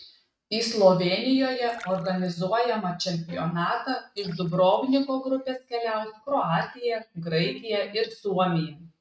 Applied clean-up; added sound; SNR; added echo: neural mask model RNNoise.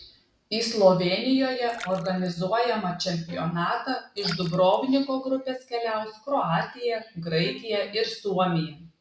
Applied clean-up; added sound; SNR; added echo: none; Splash, splatter + Bowed string instrument; 20 dB; none.